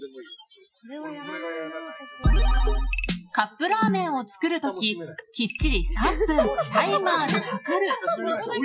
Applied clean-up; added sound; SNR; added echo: classical method Wiener filter.